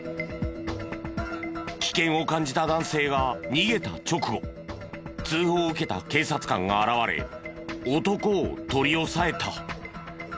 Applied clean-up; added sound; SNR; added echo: none; none; none; none.